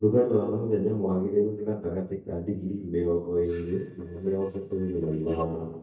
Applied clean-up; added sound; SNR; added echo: neural mask model DeepFilterNet 3.